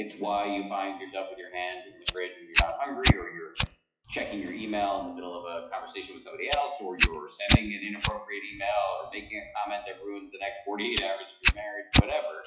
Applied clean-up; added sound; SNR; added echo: classical method WPE with log-MMSE.